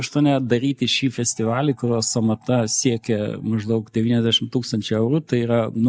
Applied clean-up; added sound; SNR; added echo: neural mask model DeepFilterNet 3.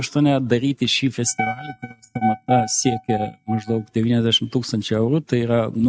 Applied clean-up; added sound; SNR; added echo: neural mask model RNNoise.